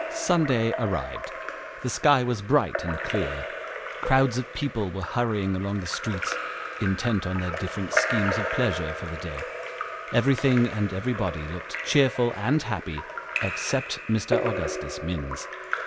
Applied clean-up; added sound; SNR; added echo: none; Drip / Trickle, dribble / Splash, splatter; 6 dB; none.